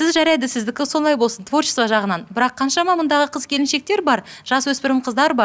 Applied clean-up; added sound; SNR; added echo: none; none; none; none.